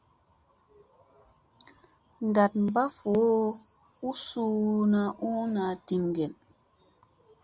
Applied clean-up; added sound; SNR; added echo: none; none; none; none.